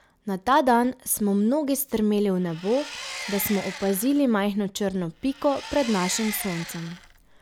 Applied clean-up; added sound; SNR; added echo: none; Engine; 13 dB; none.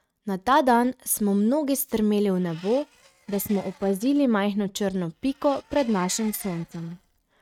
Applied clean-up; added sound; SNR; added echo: neural mask model RNNoise.